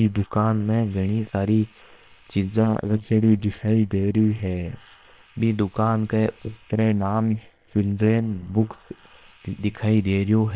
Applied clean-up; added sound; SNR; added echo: neural separator model SepFormer WHAM!.